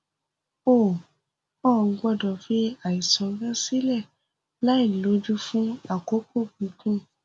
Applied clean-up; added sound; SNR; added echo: none; none; none; none.